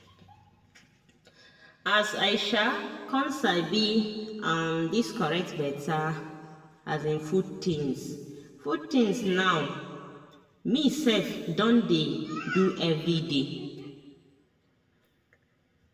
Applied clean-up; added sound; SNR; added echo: none; none; none; reverberation time 1.6 s.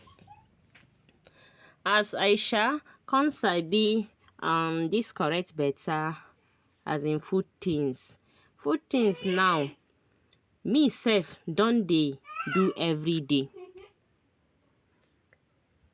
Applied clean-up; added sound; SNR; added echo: none; none; none; none.